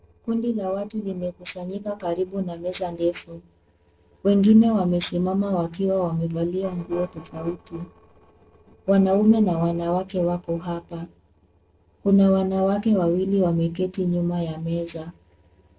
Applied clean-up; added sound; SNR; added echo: neural separator model SepFormer DNS4.